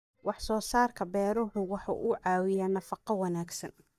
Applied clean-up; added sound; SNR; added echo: neural mask model DeepFilterNet 3.